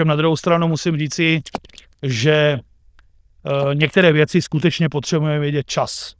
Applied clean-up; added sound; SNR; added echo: neural diffusion model UNIVERSE++.